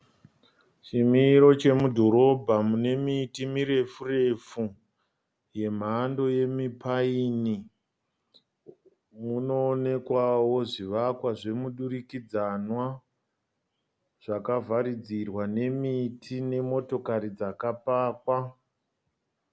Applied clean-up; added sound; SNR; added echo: none; none; none; none.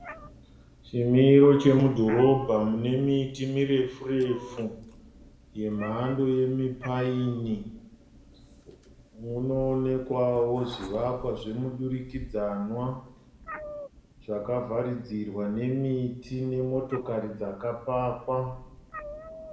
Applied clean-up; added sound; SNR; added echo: none; Meow; 18 dB; reverberation time 0.7 s.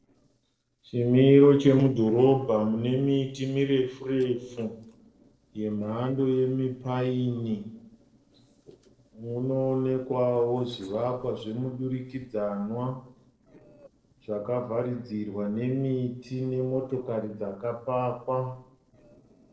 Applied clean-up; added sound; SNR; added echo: neural separator model SepFormer DNS4.